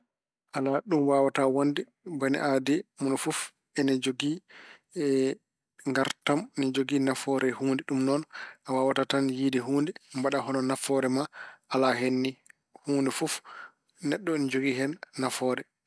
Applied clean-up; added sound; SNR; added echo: none; none; none; none.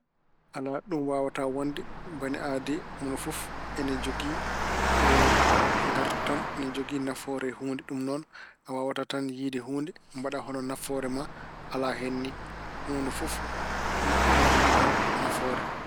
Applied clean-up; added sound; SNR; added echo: none; Engine; -4 dB; none.